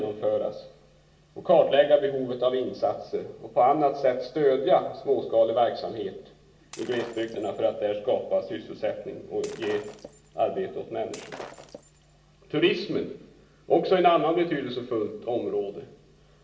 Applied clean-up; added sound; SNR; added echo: none; Shatter; 18 dB; reverberation time 0.8 s.